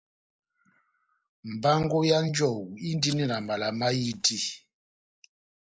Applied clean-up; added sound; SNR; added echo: neural mask model Resemble Enhance denoiser.